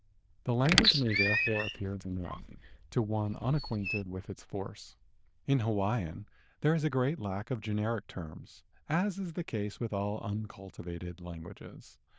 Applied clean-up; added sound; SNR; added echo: neural diffusion model UNIVERSE++.